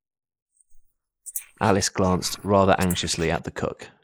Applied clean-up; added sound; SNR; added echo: neural mask model Resemble Enhance denoiser.